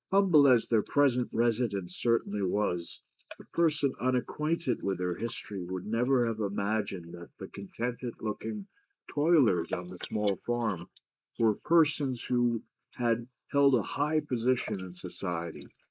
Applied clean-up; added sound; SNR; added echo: neural mask model Resemble Enhance denoiser.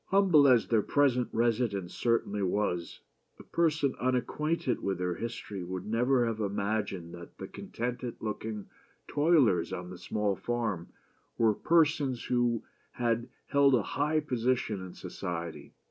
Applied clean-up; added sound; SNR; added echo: none; none; none; none.